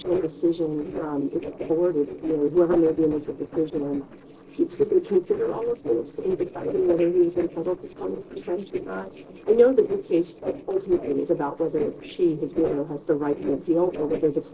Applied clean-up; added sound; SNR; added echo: neural separator model SepFormer DNS4.